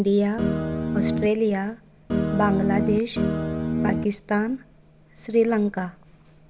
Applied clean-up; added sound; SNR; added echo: none; Guitar; -1 dB; none.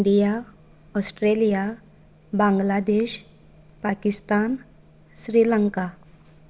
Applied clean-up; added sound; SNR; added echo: none; none; none; none.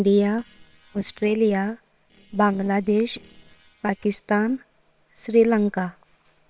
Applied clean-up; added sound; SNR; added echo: neural separator model SepFormer WHAM!.